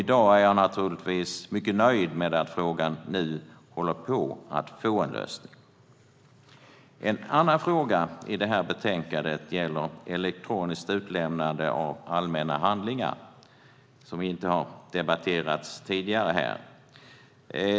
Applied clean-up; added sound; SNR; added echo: none; none; none; none.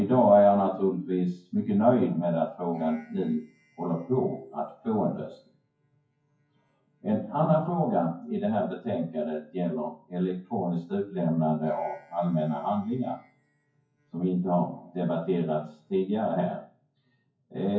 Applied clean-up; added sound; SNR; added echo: classical method WPE with log-MMSE.